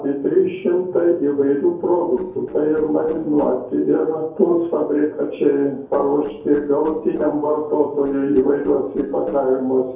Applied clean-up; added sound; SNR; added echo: neural separator model SepFormer DNS4.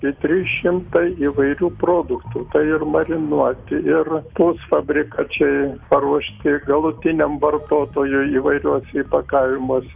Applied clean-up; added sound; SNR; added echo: none; none; none; none.